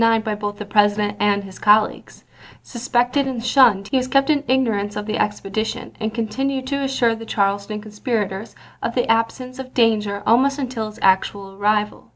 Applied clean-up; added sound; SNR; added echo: none; none; none; none.